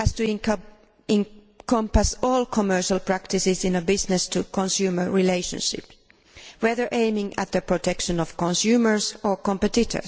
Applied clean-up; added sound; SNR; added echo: none; none; none; none.